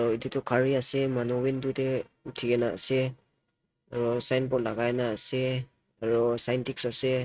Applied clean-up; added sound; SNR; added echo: neural mask model RNNoise.